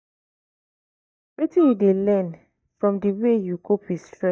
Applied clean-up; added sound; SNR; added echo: neural mask model DeepFilterNet 3.